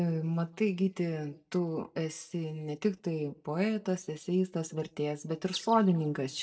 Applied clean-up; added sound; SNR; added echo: neural mask model DeepFilterNet 3.